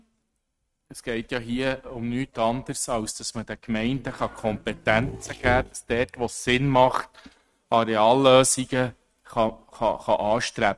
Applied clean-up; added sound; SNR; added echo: neural mask model RNNoise.